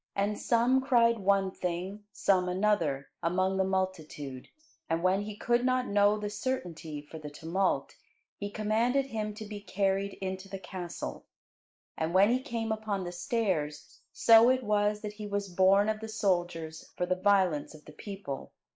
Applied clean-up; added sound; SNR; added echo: neural mask model Resemble Enhance denoiser.